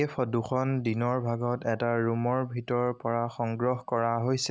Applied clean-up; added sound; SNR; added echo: none; none; none; none.